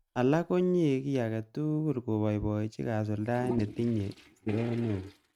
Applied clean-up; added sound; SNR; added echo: neural mask model RNNoise.